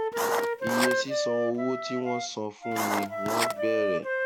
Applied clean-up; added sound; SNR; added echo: none; Writing + Wind instrument, woodwind instrument; -3 dB; none.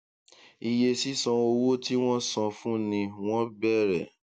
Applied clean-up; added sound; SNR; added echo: none; none; none; none.